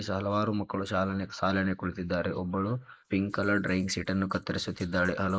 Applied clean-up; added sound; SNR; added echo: neural mask model Resemble Enhance denoiser.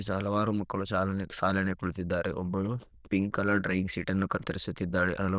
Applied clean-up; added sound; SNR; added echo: neural diffusion model UNIVERSE++.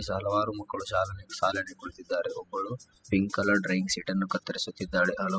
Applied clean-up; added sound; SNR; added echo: classical method spectral subtraction.